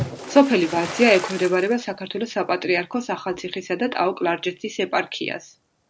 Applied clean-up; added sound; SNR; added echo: none; Splash, splatter; 15 dB; none.